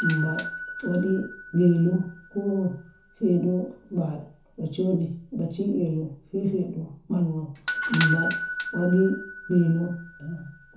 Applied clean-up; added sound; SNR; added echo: none; Bell / Doorbell; 9 dB; reverberation time 0.7 s.